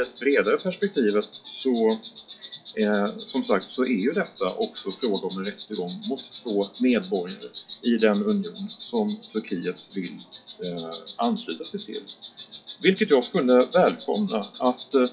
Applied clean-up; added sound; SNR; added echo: classical method WPE with log-MMSE.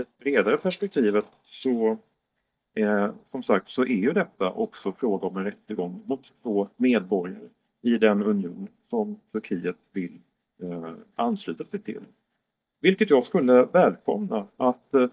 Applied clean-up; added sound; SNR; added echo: neural mask model DeepFilterNet 3.